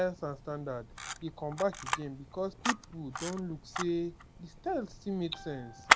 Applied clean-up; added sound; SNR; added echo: none; Camera; 0 dB; none.